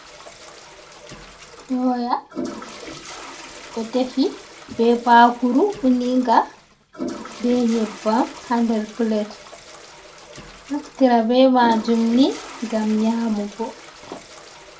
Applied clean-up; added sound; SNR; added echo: none; Toilet flush; 16 dB; reverberation time 0.2 s.